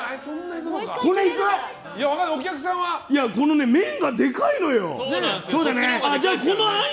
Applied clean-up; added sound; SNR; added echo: none; none; none; none.